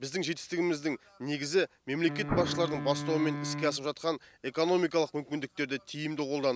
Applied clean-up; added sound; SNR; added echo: none; Explosion + Wind instrument, woodwind instrument; 6 dB; none.